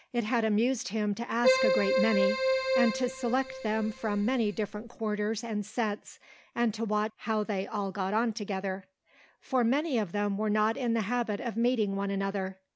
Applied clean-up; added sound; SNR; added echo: none; Keyboard (musical); 0 dB; none.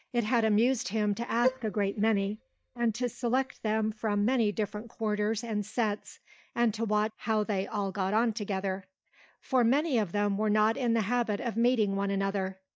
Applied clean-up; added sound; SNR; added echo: neural mask model DeepFilterNet 3.